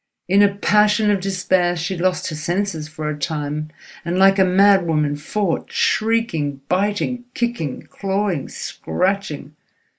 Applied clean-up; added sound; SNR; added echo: neural mask model Resemble Enhance denoiser.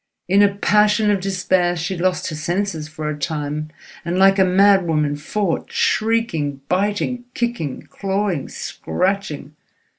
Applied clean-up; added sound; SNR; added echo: none; none; none; none.